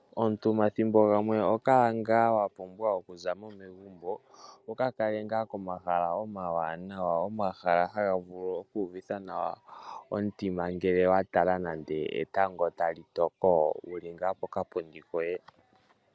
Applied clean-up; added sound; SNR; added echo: none; none; none; none.